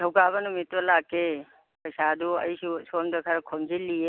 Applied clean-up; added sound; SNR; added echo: none; none; none; none.